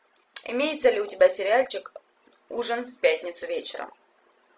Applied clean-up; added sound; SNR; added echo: none; none; none; none.